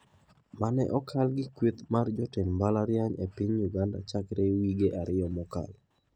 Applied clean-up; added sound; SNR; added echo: none; none; none; none.